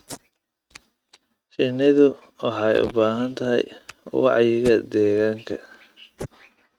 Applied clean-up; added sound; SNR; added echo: neural mask model RNNoise.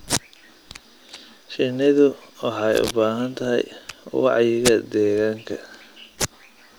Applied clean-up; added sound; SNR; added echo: none; Packing tape, duct tape; 12 dB; none.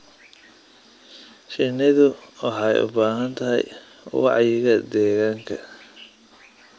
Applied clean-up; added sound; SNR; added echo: none; none; none; none.